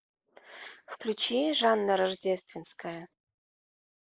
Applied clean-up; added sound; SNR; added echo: neural mask model Resemble Enhance denoiser.